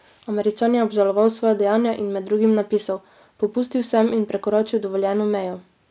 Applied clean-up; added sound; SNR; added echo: none; none; none; none.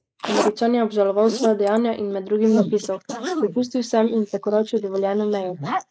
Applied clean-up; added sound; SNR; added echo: neural mask model Resemble Enhance denoiser.